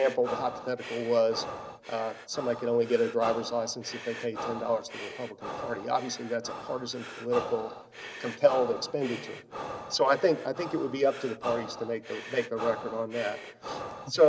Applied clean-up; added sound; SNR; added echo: none; Breathing; 10 dB; none.